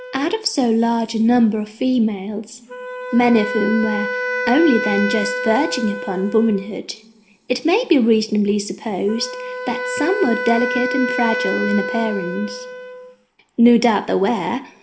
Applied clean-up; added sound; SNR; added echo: none; Wind instrument, woodwind instrument; 8 dB; reverberation time 1.6 s.